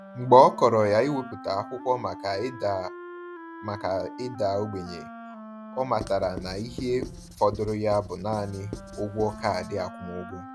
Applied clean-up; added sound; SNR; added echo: none; Writing + Wind instrument, woodwind instrument; 14 dB; none.